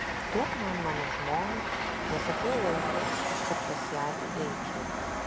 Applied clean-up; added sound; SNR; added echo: none; Train; -4 dB; none.